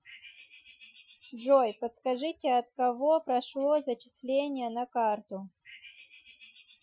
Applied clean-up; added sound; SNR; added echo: classical method Wiener filter.